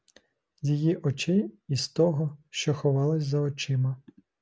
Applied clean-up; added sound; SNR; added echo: none; none; none; none.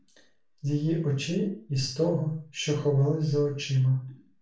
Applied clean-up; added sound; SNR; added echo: none; none; none; reverberation time 0.3 s.